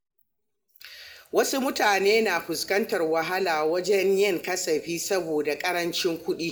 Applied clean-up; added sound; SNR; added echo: none; none; none; reverberation time 1.3 s.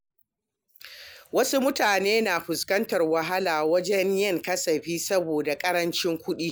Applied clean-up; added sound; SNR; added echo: none; none; none; none.